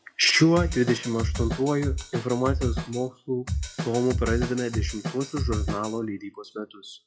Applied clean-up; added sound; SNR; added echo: classical method WPE with log-MMSE.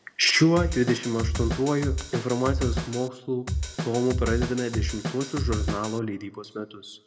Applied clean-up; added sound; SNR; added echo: none; Drum kit; 2 dB; reverberation time 1.0 s.